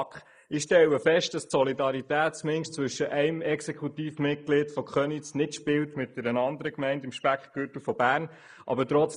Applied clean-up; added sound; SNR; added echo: neural mask model Resemble Enhance denoiser.